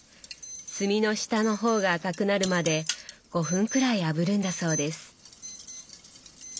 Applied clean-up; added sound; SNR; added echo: none; Alarm; 14 dB; none.